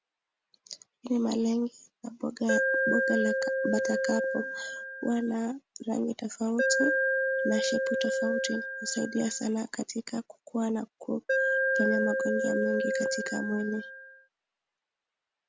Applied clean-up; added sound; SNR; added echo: none; Alarm; -2 dB; none.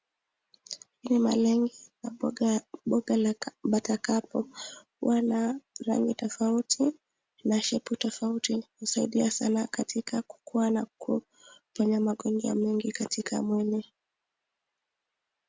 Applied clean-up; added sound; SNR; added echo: none; none; none; none.